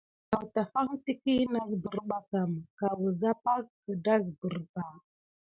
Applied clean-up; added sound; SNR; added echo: none; none; none; none.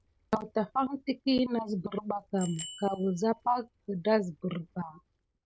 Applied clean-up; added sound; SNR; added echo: none; Bicycle bell; 20 dB; none.